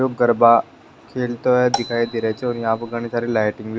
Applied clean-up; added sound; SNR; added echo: none; Marimba, xylophone; 13 dB; none.